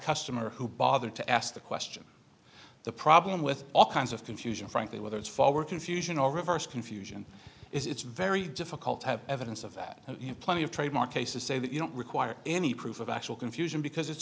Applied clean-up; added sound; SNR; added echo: none; none; none; none.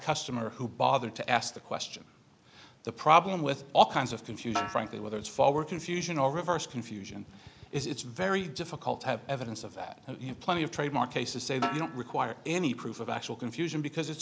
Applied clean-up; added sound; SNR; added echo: none; Snare drum; 10 dB; none.